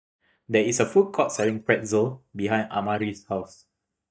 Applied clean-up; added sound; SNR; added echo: neural mask model DeepFilterNet 3.